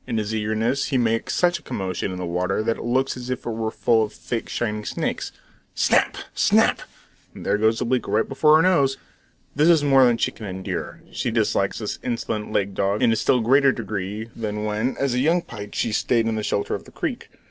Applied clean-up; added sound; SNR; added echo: neural separator model SepFormer DNS4.